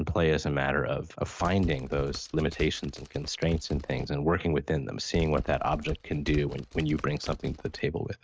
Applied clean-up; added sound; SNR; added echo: neural mask model RNNoise.